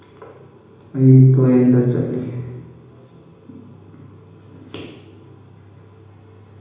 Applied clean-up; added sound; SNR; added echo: none; none; none; reverberation time 1.0 s.